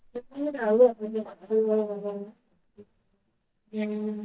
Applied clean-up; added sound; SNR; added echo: neural mask model DeepFilterNet 3.